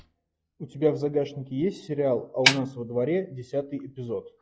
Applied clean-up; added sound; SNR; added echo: classical method log-MMSE.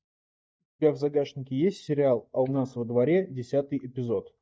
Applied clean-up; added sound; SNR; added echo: neural mask model DeepFilterNet 3.